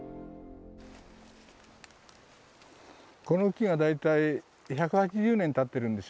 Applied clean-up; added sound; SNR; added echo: none; none; none; none.